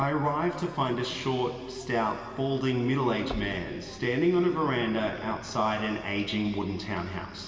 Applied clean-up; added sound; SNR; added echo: none; Knock; 17 dB; reverberation time 2.5 s.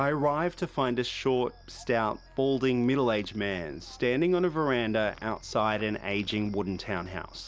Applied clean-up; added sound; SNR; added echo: none; none; none; none.